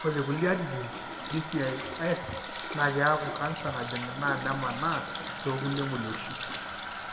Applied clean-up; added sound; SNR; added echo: none; Water tap, faucet; 5 dB; reverberation time 1.9 s.